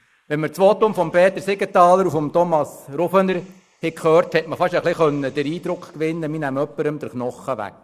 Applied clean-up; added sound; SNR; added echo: neural mask model Resemble Enhance denoiser.